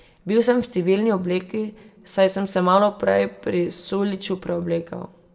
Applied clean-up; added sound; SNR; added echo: none; none; none; reverberation time 1.1 s.